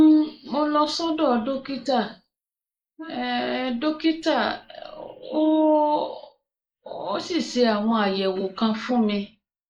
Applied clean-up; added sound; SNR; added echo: neural mask model Resemble Enhance denoiser.